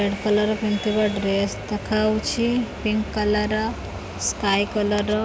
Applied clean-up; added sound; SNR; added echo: none; none; none; none.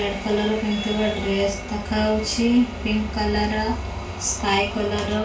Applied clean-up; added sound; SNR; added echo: none; none; none; reverberation time 0.2 s.